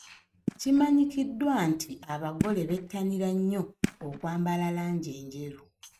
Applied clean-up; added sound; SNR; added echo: neural mask model RNNoise.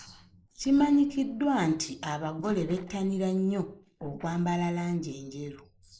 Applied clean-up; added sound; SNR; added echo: neural mask model Resemble Enhance denoiser.